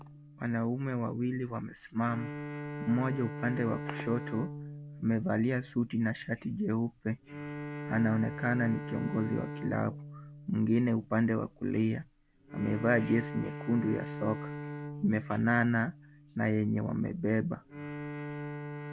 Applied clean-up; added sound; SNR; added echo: none; Bowed string instrument; 10 dB; none.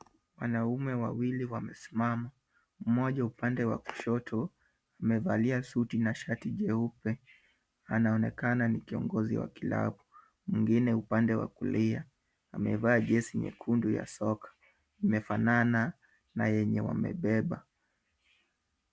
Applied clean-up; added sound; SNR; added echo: none; none; none; none.